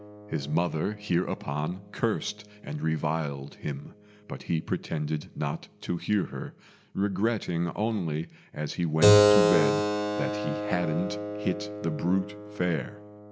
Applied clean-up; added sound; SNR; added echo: none; Keyboard (musical); 1 dB; none.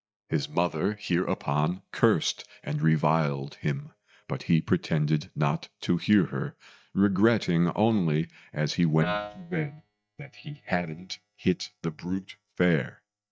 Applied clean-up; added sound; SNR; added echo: neural mask model DeepFilterNet 3.